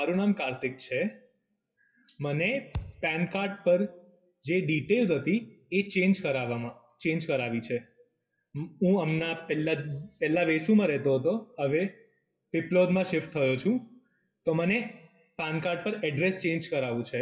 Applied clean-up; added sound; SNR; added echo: classical method WPE with log-MMSE.